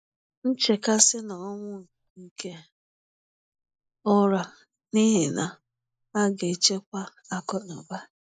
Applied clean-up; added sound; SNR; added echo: neural mask model Resemble Enhance denoiser.